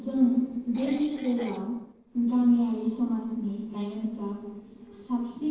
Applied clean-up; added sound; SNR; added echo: neural separator model SepFormer DNS4.